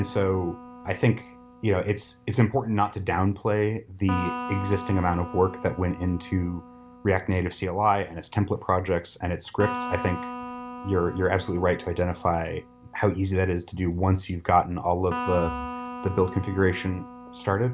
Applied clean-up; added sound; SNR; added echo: none; Electric guitar; 13 dB; none.